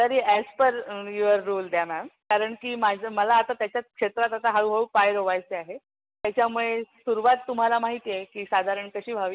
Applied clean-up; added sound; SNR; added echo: none; none; none; none.